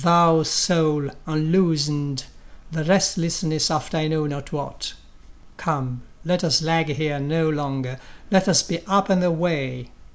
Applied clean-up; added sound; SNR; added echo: none; none; none; none.